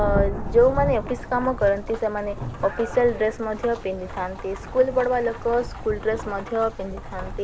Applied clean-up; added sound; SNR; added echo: none; Rain / Thunderstorm; 7 dB; none.